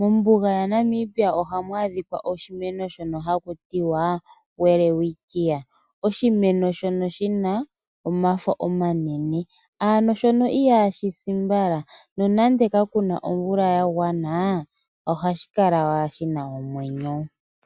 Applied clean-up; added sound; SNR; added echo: none; none; none; none.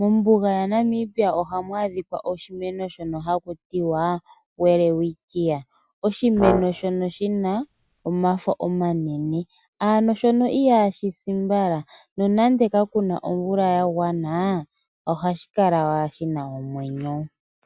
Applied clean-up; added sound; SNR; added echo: none; Brass instrument; 6 dB; none.